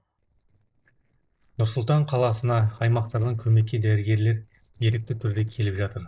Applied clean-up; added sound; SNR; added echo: neural separator model SepFormer DNS4.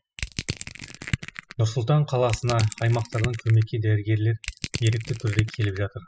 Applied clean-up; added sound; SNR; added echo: classical method spectral subtraction.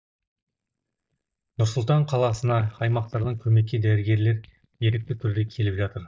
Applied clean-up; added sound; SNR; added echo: neural mask model DeepFilterNet 3.